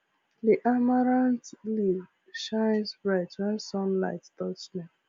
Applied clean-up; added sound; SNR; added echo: none; none; none; none.